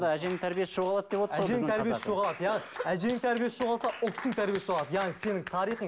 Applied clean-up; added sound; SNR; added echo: none; none; none; none.